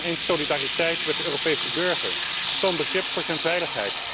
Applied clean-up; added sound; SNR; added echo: none; Sink (filling or washing) / Water tap, faucet; 1 dB; none.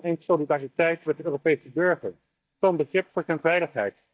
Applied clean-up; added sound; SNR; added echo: neural mask model DeepFilterNet 3.